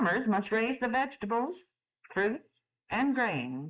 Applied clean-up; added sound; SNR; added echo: neural mask model Resemble Enhance denoiser.